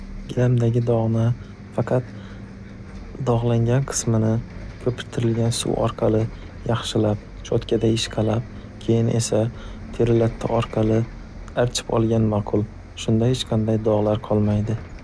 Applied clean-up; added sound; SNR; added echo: none; Bus; 14 dB; none.